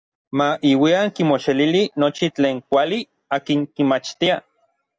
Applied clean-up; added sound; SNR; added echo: none; none; none; none.